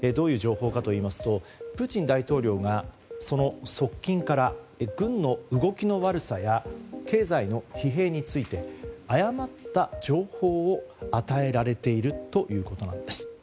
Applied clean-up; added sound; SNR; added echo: none; none; none; none.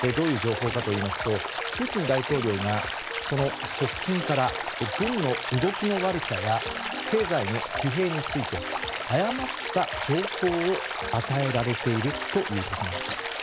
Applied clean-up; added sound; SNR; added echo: none; Stream; 4 dB; none.